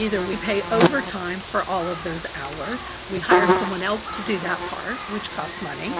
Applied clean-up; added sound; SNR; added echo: none; Buzz; -1 dB; none.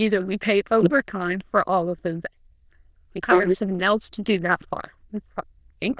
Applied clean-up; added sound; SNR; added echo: neural diffusion model UNIVERSE++.